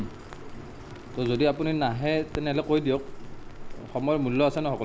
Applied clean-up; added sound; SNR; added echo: none; Crackle; 12 dB; none.